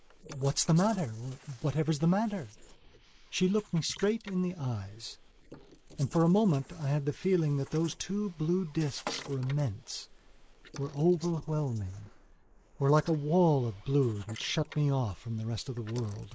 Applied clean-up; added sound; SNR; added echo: neural mask model Resemble Enhance denoiser.